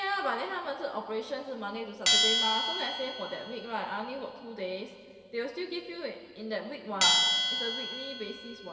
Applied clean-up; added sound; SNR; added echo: none; Bell; -3 dB; reverberation time 2.5 s.